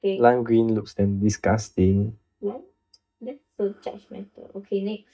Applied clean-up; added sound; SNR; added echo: neural mask model DeepFilterNet 3.